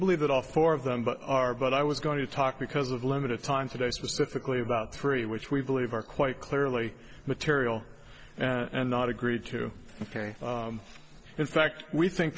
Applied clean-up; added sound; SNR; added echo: none; none; none; none.